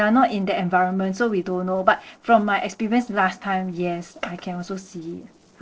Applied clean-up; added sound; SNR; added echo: neural separator model SepFormer DNS4.